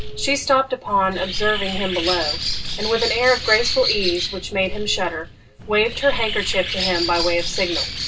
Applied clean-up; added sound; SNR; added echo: none; Bird; 4 dB; reverberation time 0.2 s.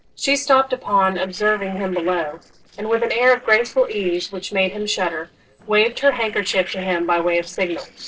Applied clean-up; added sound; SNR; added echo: neural separator model SepFormer DNS4.